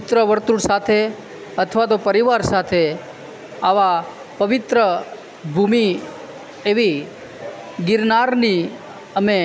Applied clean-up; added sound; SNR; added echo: none; none; none; none.